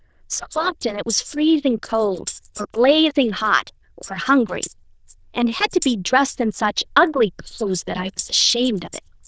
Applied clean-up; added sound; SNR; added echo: neural diffusion model UNIVERSE++.